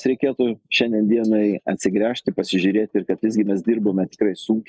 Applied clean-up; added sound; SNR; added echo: neural mask model Resemble Enhance denoiser.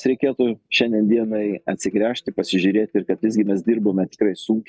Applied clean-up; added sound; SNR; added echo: neural mask model DeepFilterNet 3.